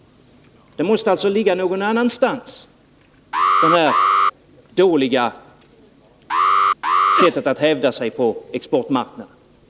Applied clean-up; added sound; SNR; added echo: none; Alarm; -3 dB; none.